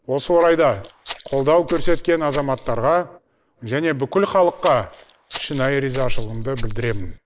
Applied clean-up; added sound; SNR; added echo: neural mask model Resemble Enhance denoiser.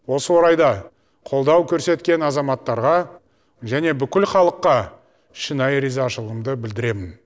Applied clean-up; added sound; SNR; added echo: none; none; none; none.